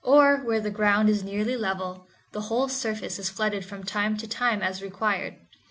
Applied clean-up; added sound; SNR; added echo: none; none; none; none.